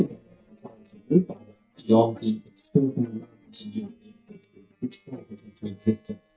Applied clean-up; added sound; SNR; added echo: neural mask model DeepFilterNet 3.